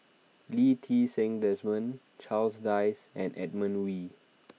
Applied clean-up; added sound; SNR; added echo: none; none; none; none.